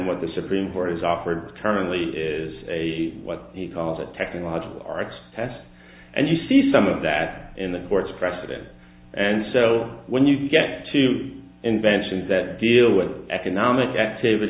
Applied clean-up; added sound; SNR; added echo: none; none; none; none.